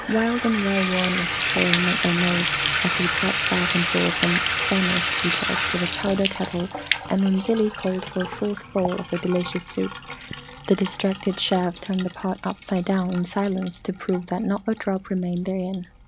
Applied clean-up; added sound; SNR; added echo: none; Bathtub (filling or washing) / Water tap, faucet; 1 dB; none.